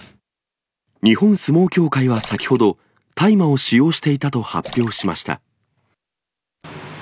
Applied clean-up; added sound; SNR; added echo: none; Splash, splatter; 20 dB; none.